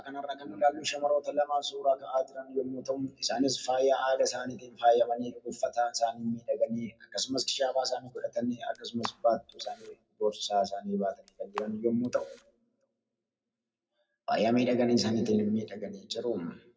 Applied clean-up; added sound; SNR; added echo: none; Camera; 16 dB; reverberation time 0.2 s.